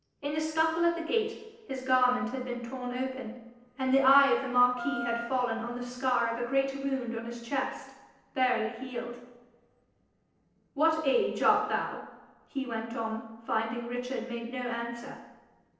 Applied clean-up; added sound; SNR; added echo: neural separator model SepFormer DNS4.